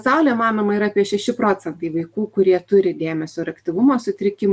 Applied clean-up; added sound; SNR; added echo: none; none; none; none.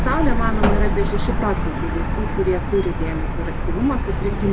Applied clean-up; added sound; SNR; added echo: none; Truck; -4 dB; none.